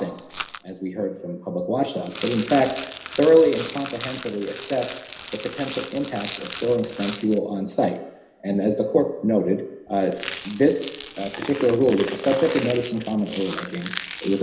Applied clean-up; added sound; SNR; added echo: none; Rattle; 13 dB; reverberation time 0.9 s.